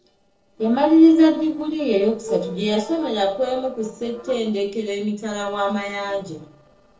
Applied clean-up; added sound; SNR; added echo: neural separator model SepFormer DNS4.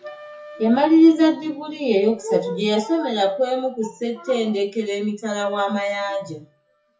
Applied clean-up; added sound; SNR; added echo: classical method WPE with log-MMSE.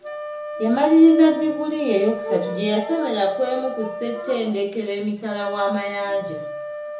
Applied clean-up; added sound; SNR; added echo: none; Wind instrument, woodwind instrument; 11 dB; reverberation time 0.7 s.